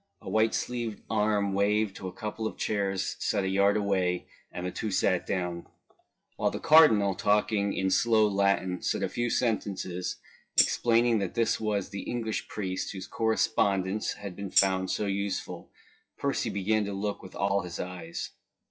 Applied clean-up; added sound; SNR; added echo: classical method WPE with log-MMSE.